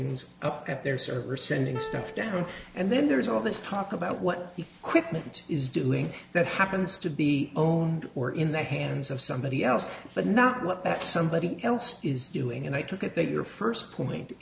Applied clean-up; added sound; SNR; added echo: none; Piano; 13 dB; none.